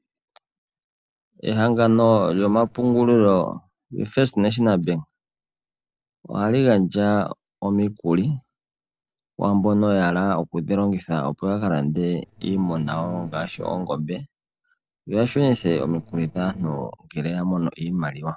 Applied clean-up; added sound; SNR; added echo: neural separator model SepFormer DNS4.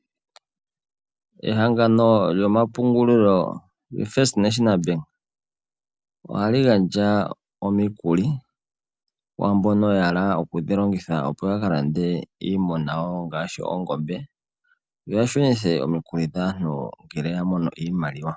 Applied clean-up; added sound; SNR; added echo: none; none; none; none.